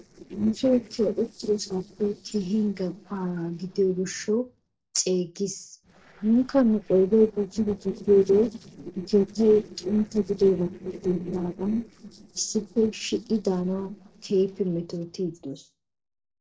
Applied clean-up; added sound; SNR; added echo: neural separator model SepFormer DNS4.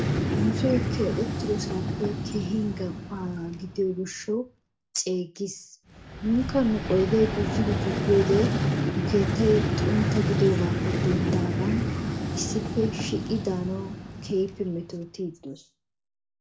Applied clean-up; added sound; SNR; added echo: none; Vehicle; 1 dB; reverberation time 0.3 s.